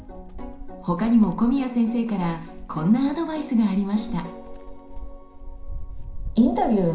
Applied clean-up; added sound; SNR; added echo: none; Wind; 12 dB; reverberation time 0.5 s.